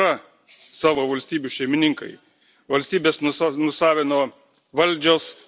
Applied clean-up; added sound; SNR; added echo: none; none; none; none.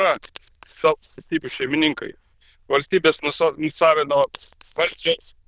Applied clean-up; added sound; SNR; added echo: neural diffusion model UNIVERSE++.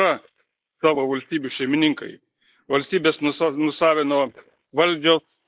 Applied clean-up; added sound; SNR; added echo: neural mask model Resemble Enhance denoiser.